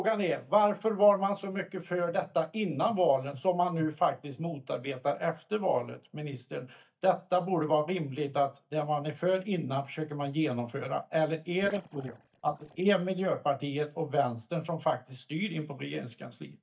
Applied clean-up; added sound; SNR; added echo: neural mask model DeepFilterNet 3.